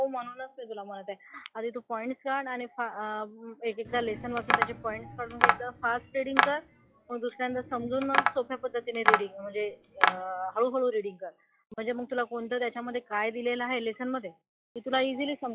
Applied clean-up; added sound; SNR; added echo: classical method log-MMSE.